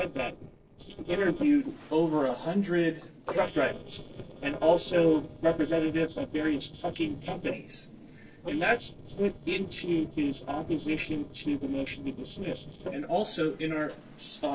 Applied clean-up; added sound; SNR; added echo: neural separator model SepFormer DNS4.